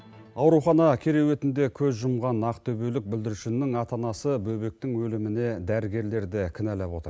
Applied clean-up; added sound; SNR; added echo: none; none; none; none.